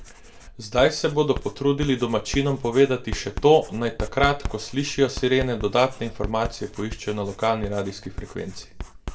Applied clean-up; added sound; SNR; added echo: none; Writing; 11 dB; reverberation time 0.4 s.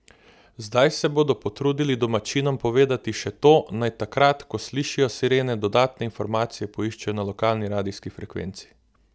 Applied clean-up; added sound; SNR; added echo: none; none; none; none.